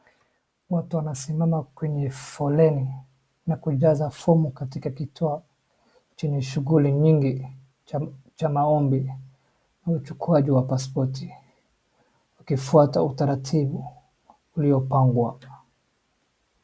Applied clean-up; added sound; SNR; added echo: none; none; none; none.